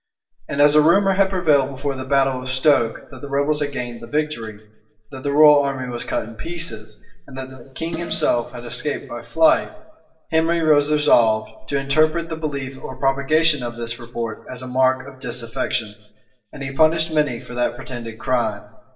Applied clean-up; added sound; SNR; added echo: neural separator model SepFormer DNS4.